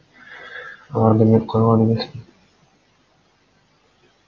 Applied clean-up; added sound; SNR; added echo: none; none; none; none.